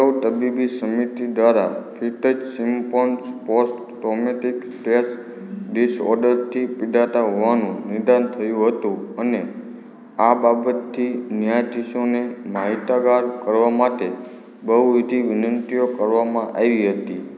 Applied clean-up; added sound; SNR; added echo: none; none; none; none.